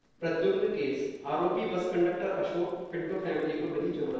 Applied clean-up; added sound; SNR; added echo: neural separator model SepFormer DNS4.